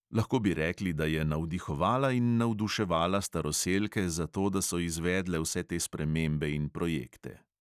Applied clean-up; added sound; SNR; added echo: none; none; none; none.